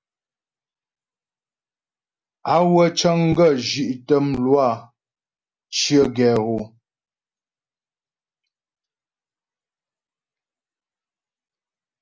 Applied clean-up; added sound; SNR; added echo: none; none; none; none.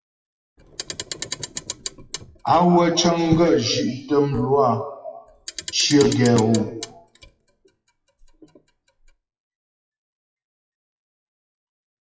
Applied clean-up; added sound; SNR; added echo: classical method WPE with log-MMSE.